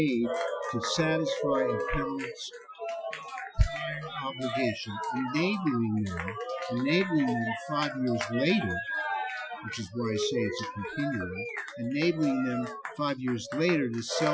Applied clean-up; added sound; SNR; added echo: classical method Wiener filter.